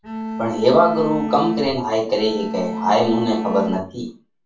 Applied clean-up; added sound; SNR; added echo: none; Bowed string instrument; 7 dB; reverberation time 0.3 s.